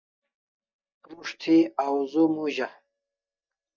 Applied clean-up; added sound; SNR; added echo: neural mask model DeepFilterNet 3.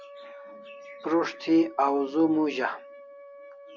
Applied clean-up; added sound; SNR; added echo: none; Wind instrument, woodwind instrument; 18 dB; none.